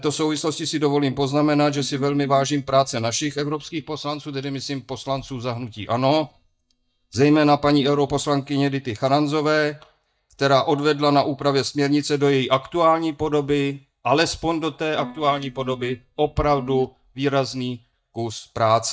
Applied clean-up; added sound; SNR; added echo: neural mask model DeepFilterNet 3.